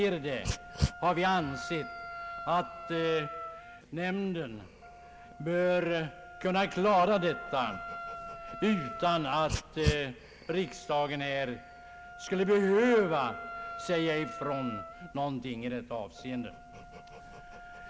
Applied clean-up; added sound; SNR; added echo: none; Dog + Wind instrument, woodwind instrument; 9 dB; none.